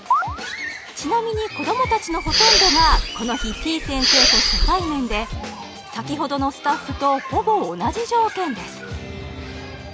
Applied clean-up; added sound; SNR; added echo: none; Respiratory sounds; -4 dB; none.